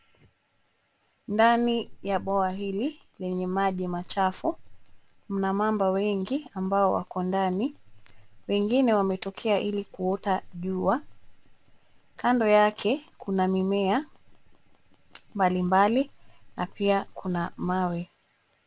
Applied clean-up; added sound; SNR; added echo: none; none; none; none.